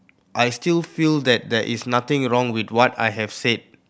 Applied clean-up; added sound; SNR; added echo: none; none; none; none.